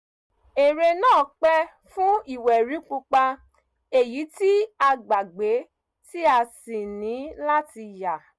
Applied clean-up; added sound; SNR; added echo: none; none; none; none.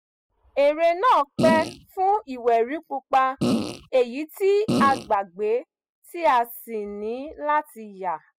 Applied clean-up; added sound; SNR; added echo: classical method spectral subtraction.